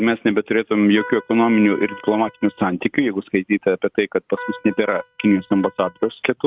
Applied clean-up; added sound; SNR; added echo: neural mask model RNNoise.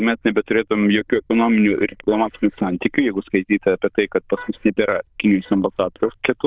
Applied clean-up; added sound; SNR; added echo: neural diffusion model UNIVERSE++.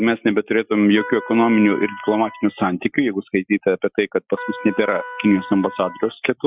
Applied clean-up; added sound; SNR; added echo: classical method Wiener filter.